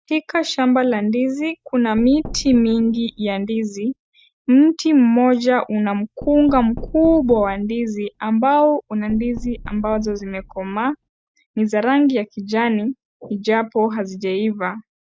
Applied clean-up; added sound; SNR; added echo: neural mask model DeepFilterNet 3.